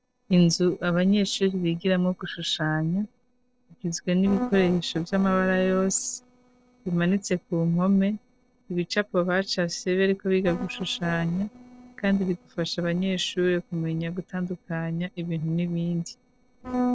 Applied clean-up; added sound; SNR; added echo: neural separator model SepFormer DNS4.